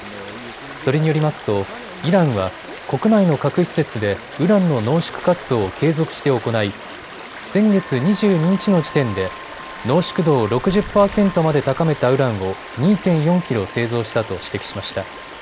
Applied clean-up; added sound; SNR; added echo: none; Stream; 15 dB; none.